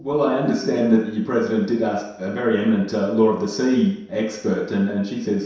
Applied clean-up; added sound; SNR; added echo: none; none; none; reverberation time 0.7 s.